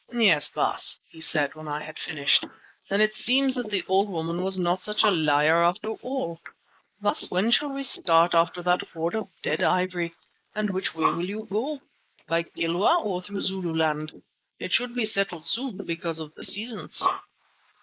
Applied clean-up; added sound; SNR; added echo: neural mask model Resemble Enhance denoiser.